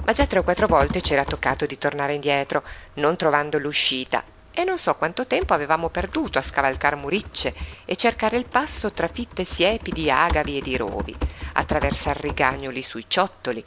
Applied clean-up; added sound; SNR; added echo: none; Typing; 11 dB; none.